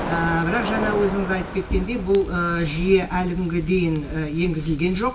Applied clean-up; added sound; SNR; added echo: none; Crackle; 7 dB; reverberation time 0.1 s.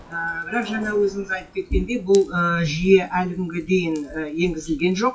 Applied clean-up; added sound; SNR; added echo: classical method WPE with log-MMSE.